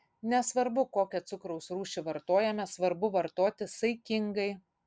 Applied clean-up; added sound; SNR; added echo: none; none; none; none.